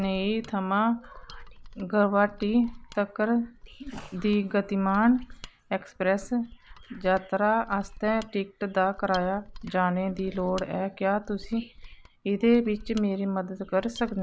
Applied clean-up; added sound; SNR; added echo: none; Mechanisms; 18 dB; none.